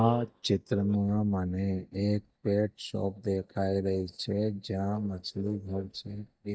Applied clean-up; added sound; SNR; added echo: neural mask model DeepFilterNet 3.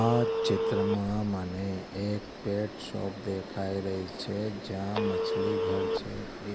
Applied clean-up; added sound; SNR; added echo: none; Telephone; 2 dB; none.